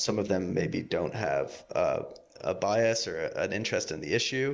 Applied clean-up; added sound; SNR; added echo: neural mask model Resemble Enhance denoiser.